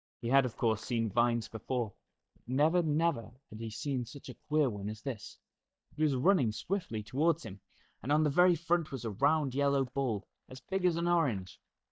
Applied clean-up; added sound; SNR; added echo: neural mask model DeepFilterNet 3.